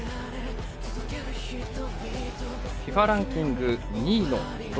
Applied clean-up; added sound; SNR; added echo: none; none; none; none.